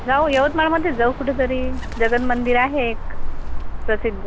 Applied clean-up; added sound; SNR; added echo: none; Bird; 2 dB; none.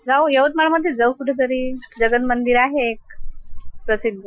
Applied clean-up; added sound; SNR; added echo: classical method Wiener filter.